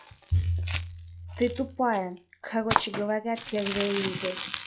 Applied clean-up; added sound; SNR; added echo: classical method log-MMSE.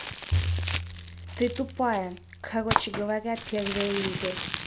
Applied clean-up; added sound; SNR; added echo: none; Crumpling, crinkling + Bowed string instrument; 0 dB; none.